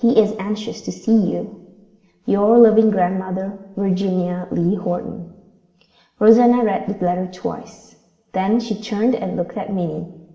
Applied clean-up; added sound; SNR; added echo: none; none; none; reverberation time 0.9 s.